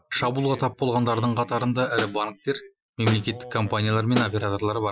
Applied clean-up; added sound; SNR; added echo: classical method Wiener filter.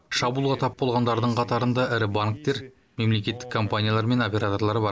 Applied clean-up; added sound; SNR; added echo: none; none; none; none.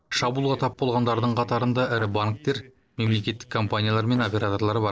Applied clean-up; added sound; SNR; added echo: neural separator model SepFormer DNS4.